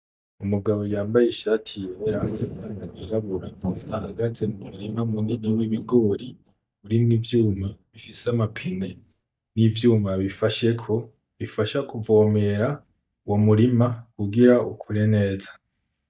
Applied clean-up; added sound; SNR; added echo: neural mask model DeepFilterNet 3.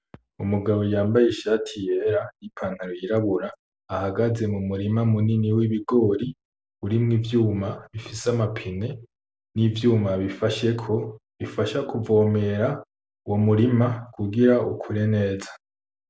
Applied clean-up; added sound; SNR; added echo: none; none; none; none.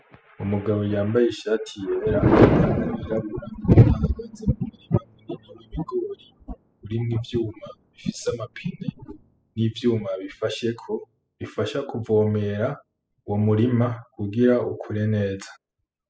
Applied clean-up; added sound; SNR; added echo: classical method spectral subtraction.